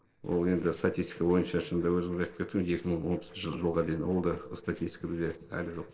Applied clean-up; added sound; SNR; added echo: neural separator model SepFormer DNS4.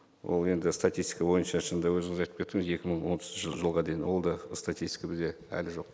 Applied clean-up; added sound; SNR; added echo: none; none; none; none.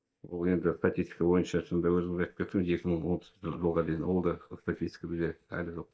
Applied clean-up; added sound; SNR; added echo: neural mask model DeepFilterNet 3.